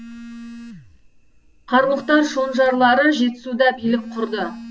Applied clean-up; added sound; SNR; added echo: none; Telephone; 17 dB; none.